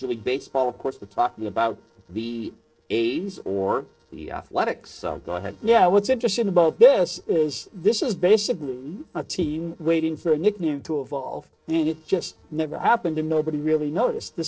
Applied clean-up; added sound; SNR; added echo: neural separator model SepFormer DNS4.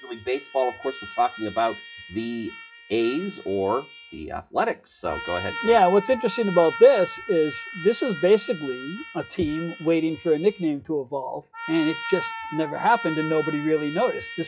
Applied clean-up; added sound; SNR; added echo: classical method WPE with log-MMSE.